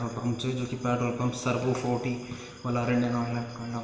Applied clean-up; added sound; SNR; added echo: none; none; none; reverberation time 2.0 s.